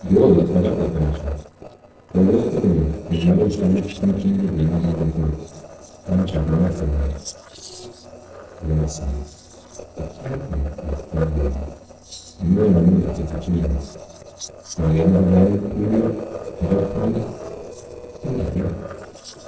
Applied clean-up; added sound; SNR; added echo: neural separator model SepFormer DNS4.